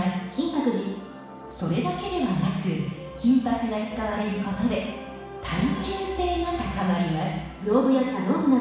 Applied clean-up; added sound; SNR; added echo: none; none; none; reverberation time 1.1 s.